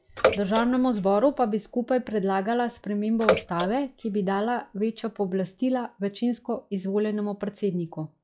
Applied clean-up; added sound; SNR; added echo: classical method log-MMSE.